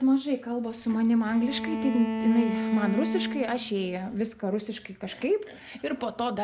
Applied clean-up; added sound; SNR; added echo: none; Bowed string instrument; 4 dB; none.